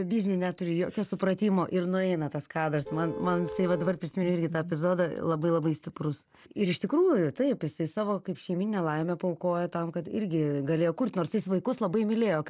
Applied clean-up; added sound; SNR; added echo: none; Vehicle horn, car horn, honking; 10 dB; none.